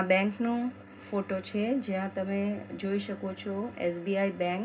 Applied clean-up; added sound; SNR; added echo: none; Bowed string instrument; 20 dB; reverberation time 0.2 s.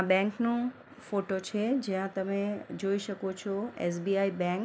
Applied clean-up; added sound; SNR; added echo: none; none; none; none.